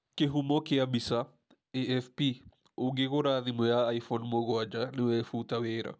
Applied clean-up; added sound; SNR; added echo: none; none; none; none.